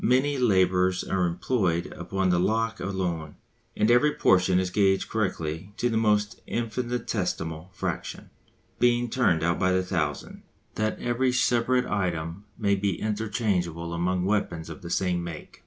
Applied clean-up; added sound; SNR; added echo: none; none; none; none.